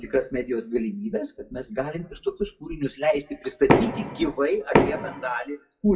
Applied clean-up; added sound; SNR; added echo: classical method WPE with log-MMSE.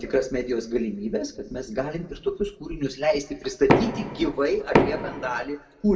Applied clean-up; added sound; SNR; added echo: none; Knock; -2 dB; reverberation time 1.3 s.